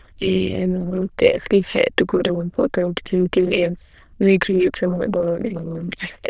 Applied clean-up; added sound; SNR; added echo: neural diffusion model UNIVERSE++.